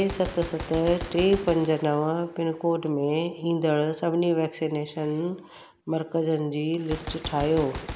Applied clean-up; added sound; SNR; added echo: none; Gunshot, gunfire; 14 dB; none.